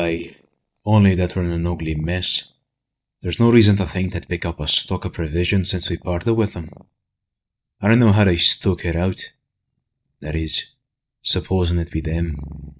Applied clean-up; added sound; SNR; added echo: neural mask model DeepFilterNet 3.